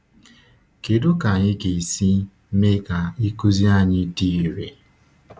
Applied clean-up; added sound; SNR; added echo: none; none; none; none.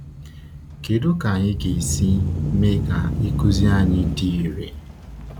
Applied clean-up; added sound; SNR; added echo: none; Engine starting / Accelerating, revving, vroom / Motor vehicle (road); 3 dB; none.